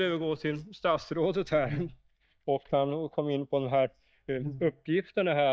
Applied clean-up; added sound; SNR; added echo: neural mask model DeepFilterNet 3.